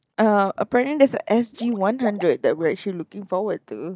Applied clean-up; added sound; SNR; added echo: neural mask model DeepFilterNet 3.